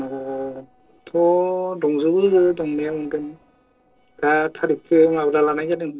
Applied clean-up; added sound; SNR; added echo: neural separator model SepFormer DNS4.